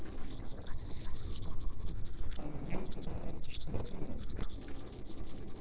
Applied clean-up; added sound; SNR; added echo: neural separator model SepFormer DNS4.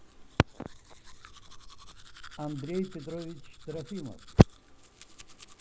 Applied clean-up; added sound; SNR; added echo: none; Domestic sounds, home sounds; 17 dB; none.